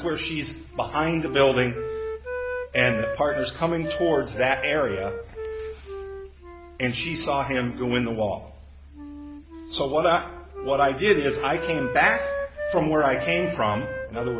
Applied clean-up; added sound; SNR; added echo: none; Wind instrument, woodwind instrument; 8 dB; none.